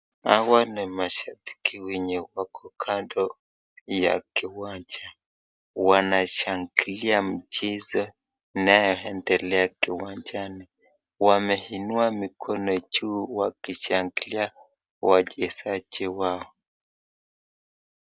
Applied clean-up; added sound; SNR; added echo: none; none; none; none.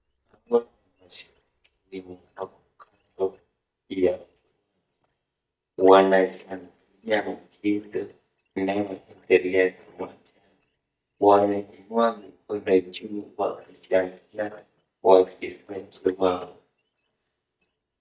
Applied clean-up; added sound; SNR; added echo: neural mask model DeepFilterNet 3.